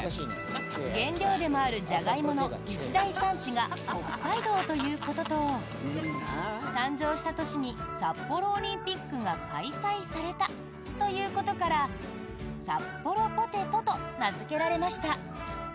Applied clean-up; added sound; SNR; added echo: none; Wind instrument, woodwind instrument; 19 dB; none.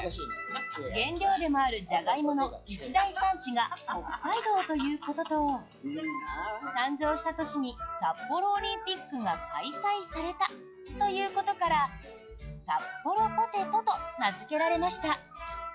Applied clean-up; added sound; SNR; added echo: classical method log-MMSE.